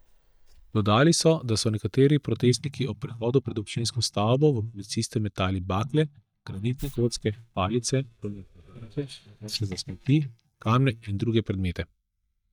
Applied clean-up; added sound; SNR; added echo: neural mask model DeepFilterNet 3.